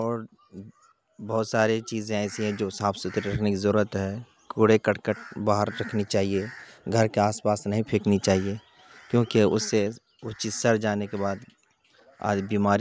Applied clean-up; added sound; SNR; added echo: none; none; none; none.